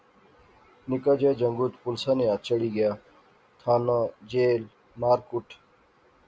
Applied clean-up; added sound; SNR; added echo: none; none; none; none.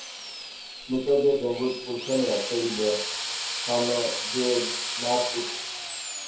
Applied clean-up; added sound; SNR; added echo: none; Drill; 5 dB; reverberation time 0.5 s.